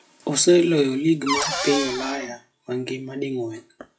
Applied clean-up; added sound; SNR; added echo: classical method WPE with log-MMSE.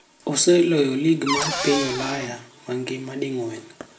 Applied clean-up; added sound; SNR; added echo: none; Cupboard open or close / Door; 4 dB; reverberation time 0.4 s.